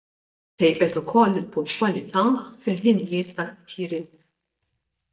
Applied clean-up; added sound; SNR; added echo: neural mask model DeepFilterNet 3.